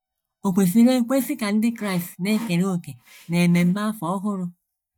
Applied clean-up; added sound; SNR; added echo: neural mask model DeepFilterNet 3.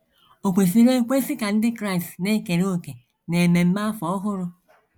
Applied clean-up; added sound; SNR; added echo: none; none; none; none.